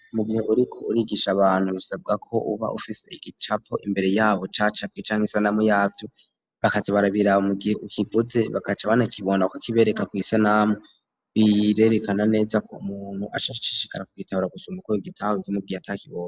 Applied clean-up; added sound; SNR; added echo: none; none; none; none.